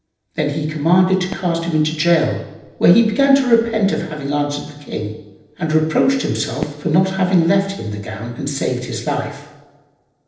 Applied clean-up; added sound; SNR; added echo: neural separator model SepFormer DNS4.